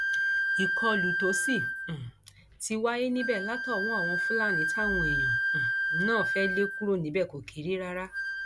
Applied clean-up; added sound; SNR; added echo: none; Wind instrument, woodwind instrument; -2 dB; none.